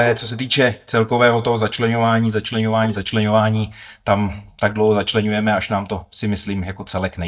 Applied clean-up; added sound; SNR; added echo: neural mask model DeepFilterNet 3.